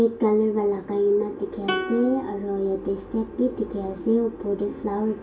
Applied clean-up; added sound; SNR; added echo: none; Plucked string instrument; 11 dB; reverberation time 0.2 s.